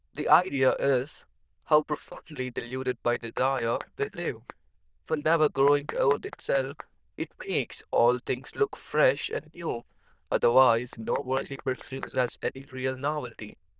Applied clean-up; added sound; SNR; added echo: neural diffusion model UNIVERSE++.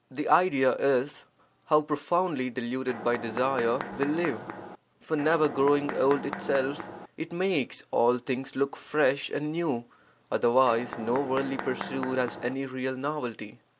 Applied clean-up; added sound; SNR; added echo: none; Mechanisms; 9 dB; none.